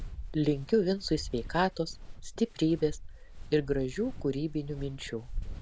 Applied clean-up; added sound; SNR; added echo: none; Walk, footsteps; 9 dB; none.